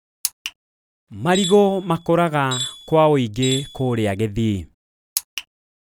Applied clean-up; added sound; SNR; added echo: none; Tools; 10 dB; none.